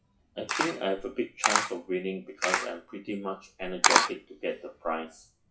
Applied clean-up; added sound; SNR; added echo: classical method WPE with log-MMSE.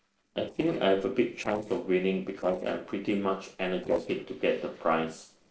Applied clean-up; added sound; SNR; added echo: neural separator model SepFormer DNS4.